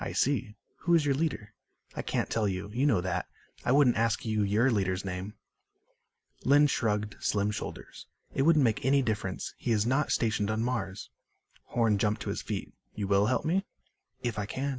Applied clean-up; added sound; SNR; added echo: none; none; none; none.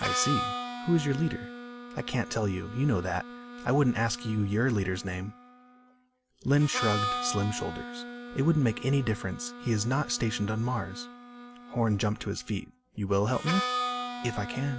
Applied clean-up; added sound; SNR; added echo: none; Harmonica; 8 dB; none.